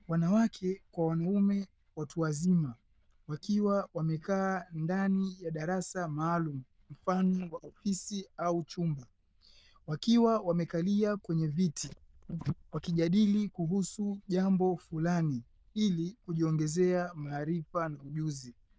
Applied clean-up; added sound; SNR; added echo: neural diffusion model UNIVERSE++.